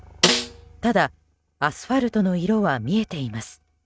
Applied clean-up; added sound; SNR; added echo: neural mask model RNNoise.